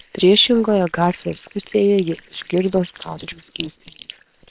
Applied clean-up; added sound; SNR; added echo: neural separator model SepFormer WHAM!.